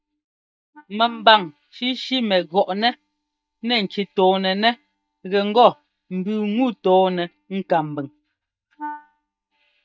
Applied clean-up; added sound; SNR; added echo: neural mask model DeepFilterNet 3.